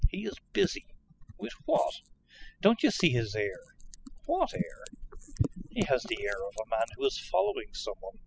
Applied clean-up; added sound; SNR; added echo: classical method spectral subtraction.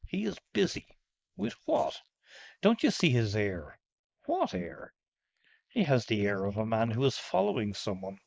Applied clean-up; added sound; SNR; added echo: neural mask model Resemble Enhance denoiser.